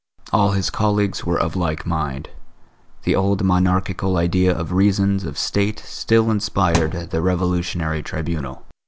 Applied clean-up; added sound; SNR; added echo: none; Thump, thud; 10 dB; none.